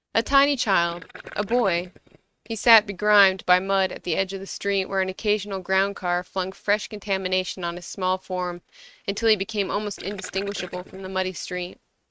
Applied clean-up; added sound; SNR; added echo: neural mask model RNNoise.